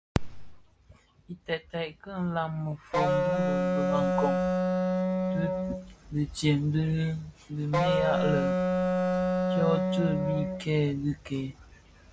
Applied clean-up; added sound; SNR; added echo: none; Wind instrument, woodwind instrument; -4 dB; none.